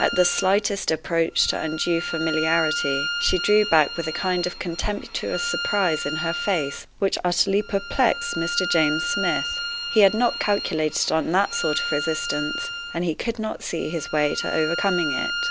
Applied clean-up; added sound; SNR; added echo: none; Bowed string instrument; 6 dB; none.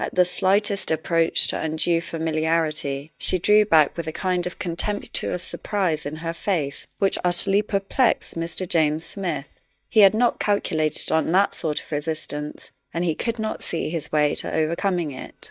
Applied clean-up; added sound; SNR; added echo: neural mask model DeepFilterNet 3.